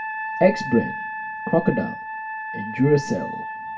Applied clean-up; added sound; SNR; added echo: none; Wind instrument, woodwind instrument; 7 dB; reverberation time 0.1 s.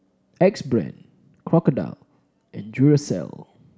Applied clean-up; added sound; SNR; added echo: none; none; none; none.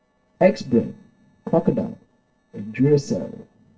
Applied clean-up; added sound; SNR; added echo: neural separator model SepFormer DNS4.